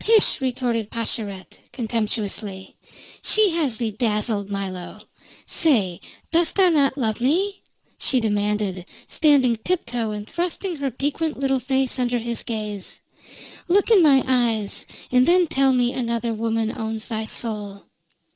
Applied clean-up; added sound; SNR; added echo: none; none; none; none.